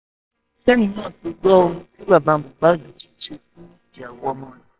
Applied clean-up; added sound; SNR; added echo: neural separator model SepFormer WHAMR!.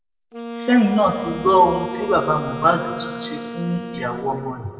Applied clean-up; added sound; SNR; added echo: none; Wind instrument, woodwind instrument; 11 dB; reverberation time 1.5 s.